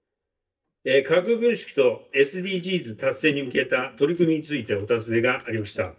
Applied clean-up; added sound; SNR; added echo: neural mask model DeepFilterNet 3.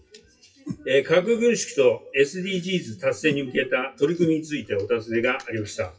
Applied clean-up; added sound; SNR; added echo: classical method WPE with log-MMSE.